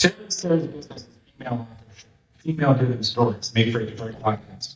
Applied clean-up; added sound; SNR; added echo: neural mask model DeepFilterNet 3.